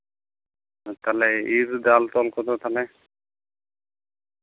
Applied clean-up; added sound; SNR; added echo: none; none; none; none.